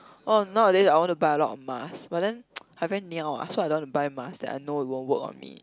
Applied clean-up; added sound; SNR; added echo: none; none; none; none.